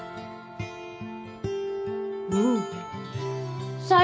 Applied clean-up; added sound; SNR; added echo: none; none; none; none.